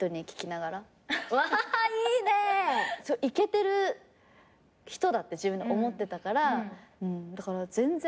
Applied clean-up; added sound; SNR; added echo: none; none; none; none.